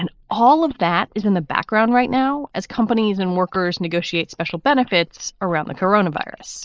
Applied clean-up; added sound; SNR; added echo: neural mask model Resemble Enhance denoiser.